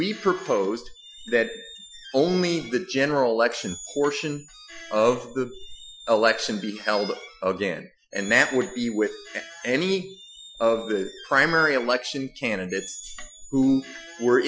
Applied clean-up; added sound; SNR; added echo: classical method Wiener filter.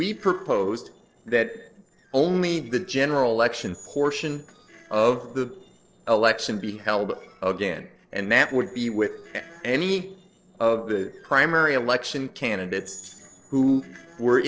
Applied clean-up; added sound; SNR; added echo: neural separator model SepFormer DNS4.